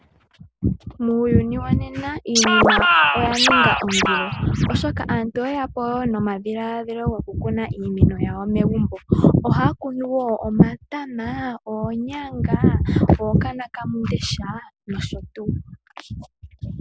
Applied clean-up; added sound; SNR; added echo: none; Scratching (performance technique); -3 dB; none.